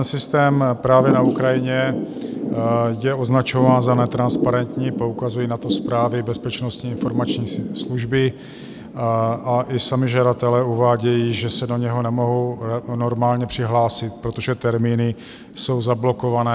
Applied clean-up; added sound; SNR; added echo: none; Thunder / Rain; 8 dB; none.